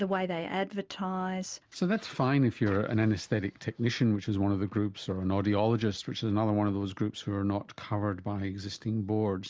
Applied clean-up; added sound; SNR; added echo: none; none; none; none.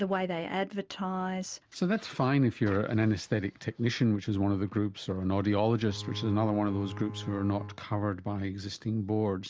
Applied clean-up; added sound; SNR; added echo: none; Bowed string instrument; 10 dB; none.